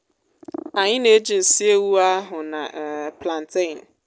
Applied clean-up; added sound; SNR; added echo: none; none; none; none.